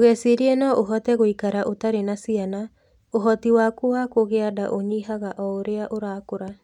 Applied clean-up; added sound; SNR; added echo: none; none; none; none.